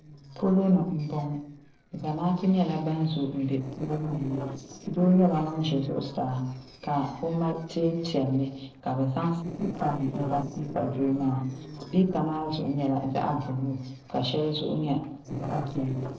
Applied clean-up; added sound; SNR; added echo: neural separator model SepFormer DNS4.